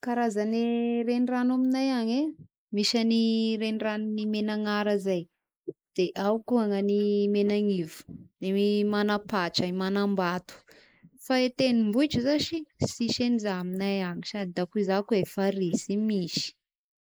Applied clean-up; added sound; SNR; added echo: neural mask model Resemble Enhance denoiser.